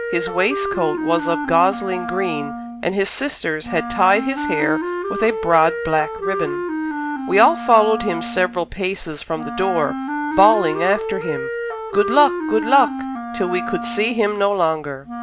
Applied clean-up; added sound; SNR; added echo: none; Wind instrument, woodwind instrument; 6 dB; none.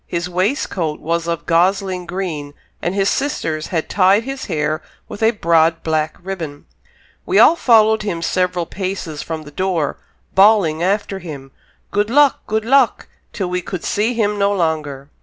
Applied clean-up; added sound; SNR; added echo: none; none; none; none.